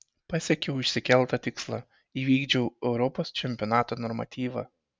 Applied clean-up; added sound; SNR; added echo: none; none; none; none.